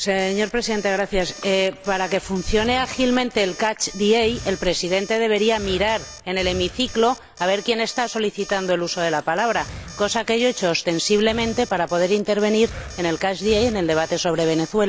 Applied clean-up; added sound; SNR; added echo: none; Breathing + Alarm; 16 dB; none.